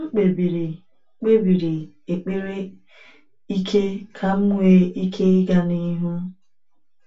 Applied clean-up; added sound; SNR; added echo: none; none; none; reverberation time 0.2 s.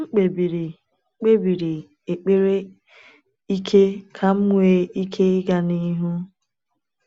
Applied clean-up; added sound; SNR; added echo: none; none; none; none.